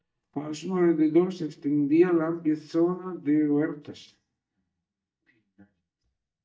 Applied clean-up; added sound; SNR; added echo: neural mask model DeepFilterNet 3.